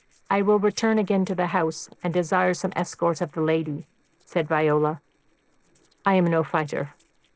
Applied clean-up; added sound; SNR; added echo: neural separator model SepFormer DNS4.